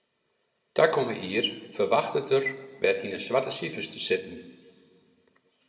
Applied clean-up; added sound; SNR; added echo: none; none; none; reverberation time 1.2 s.